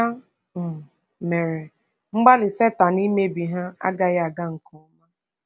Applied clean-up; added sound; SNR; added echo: none; none; none; none.